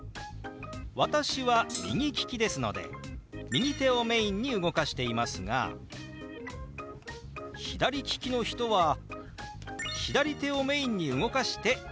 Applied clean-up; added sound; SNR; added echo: none; Thump, thud; 11 dB; none.